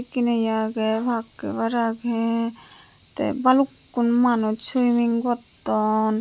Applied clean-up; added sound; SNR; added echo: none; none; none; none.